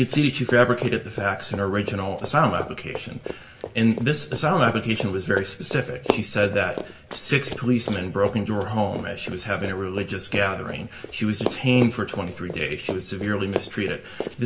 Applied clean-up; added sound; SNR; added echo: none; Run; 10 dB; reverberation time 0.8 s.